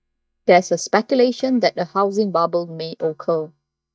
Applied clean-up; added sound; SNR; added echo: neural mask model DeepFilterNet 3.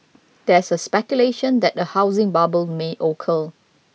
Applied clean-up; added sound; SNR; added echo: none; none; none; none.